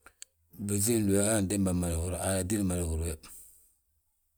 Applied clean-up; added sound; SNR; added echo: none; none; none; none.